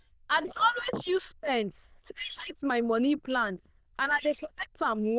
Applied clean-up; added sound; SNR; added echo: neural diffusion model UNIVERSE++.